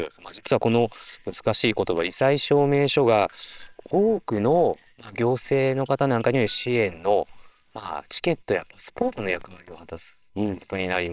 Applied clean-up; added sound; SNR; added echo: neural separator model SepFormer WHAMR!.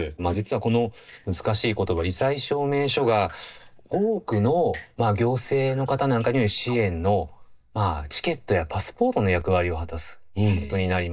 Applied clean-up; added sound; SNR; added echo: neural mask model DeepFilterNet 3.